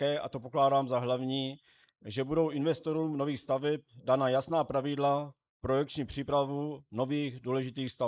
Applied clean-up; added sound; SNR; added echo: neural mask model Resemble Enhance denoiser.